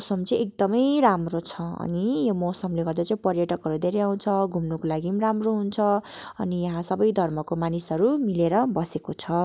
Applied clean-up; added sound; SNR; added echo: none; none; none; none.